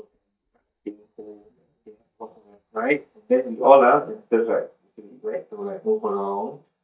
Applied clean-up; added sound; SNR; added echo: neural mask model DeepFilterNet 3.